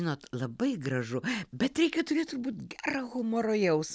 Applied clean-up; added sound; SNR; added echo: none; none; none; none.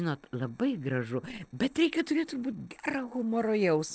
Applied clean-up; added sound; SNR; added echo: neural separator model SepFormer DNS4.